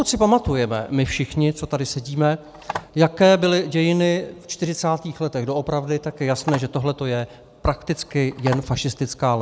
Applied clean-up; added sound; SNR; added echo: none; Telephone; 14 dB; none.